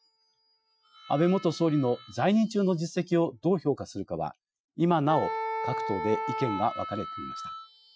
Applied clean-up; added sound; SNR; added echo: classical method Wiener filter.